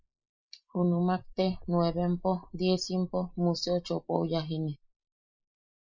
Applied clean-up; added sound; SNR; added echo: neural mask model Resemble Enhance denoiser.